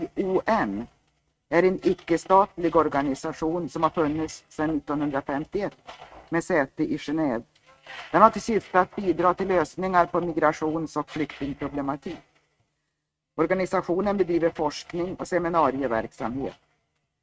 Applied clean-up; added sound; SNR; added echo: neural mask model RNNoise.